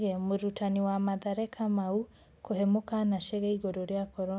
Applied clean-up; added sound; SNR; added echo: none; none; none; none.